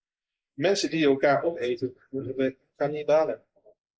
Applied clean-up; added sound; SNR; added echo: neural mask model Resemble Enhance denoiser.